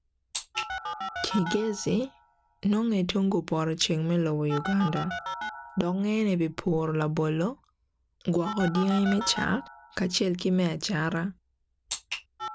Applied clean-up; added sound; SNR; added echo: none; Telephone; 12 dB; none.